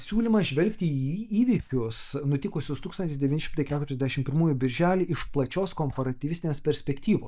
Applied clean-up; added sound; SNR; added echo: neural mask model DeepFilterNet 3.